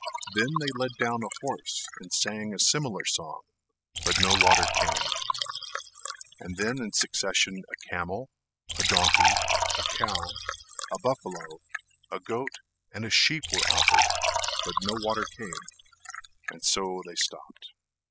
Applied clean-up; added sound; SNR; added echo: classical method spectral subtraction.